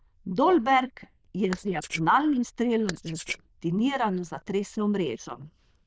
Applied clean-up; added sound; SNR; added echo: neural diffusion model UNIVERSE++.